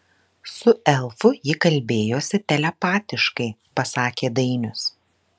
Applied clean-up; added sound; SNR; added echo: none; none; none; none.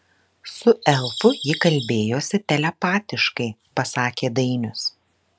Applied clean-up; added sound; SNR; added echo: none; Bird vocalization, bird call, bird song; 10 dB; none.